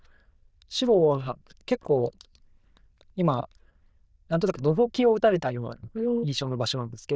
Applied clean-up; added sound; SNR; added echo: neural diffusion model UNIVERSE++.